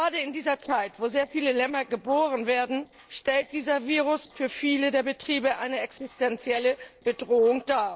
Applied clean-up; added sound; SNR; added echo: neural separator model SepFormer DNS4.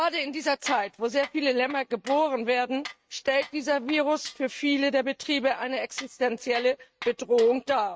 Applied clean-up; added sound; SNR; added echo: neural mask model RNNoise.